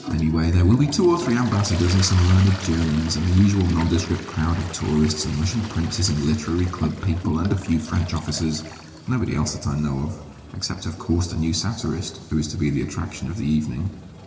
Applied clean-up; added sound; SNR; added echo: none; Toilet flush; 16 dB; reverberation time 1.9 s.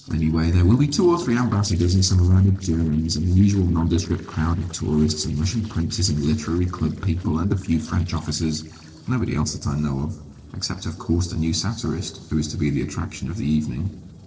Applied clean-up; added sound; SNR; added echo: neural separator model SepFormer DNS4.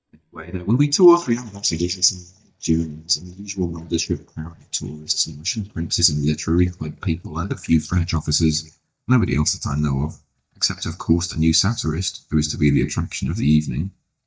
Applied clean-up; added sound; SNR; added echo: neural mask model DeepFilterNet 3.